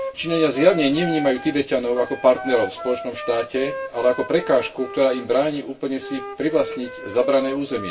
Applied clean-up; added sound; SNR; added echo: none; Wind instrument, woodwind instrument; 11 dB; reverberation time 0.2 s.